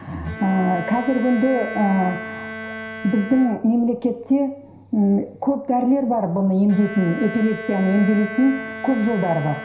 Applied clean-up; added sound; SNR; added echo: none; Bowed string instrument; 13 dB; reverberation time 0.5 s.